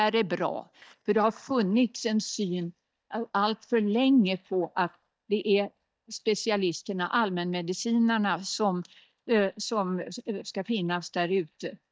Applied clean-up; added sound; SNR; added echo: neural mask model DeepFilterNet 3.